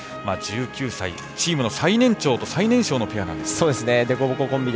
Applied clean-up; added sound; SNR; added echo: none; none; none; none.